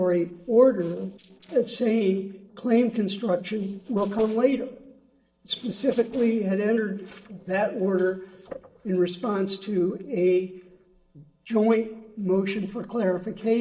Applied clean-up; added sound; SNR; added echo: neural separator model SepFormer DNS4.